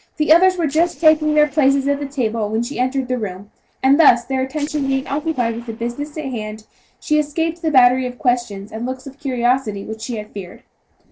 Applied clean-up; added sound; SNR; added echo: neural separator model SepFormer DNS4.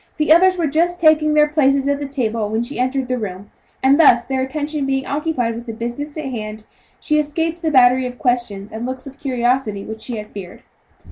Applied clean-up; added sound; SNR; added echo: none; none; none; none.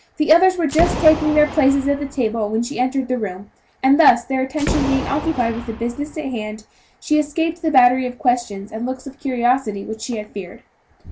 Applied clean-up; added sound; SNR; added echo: none; Boom; 9 dB; none.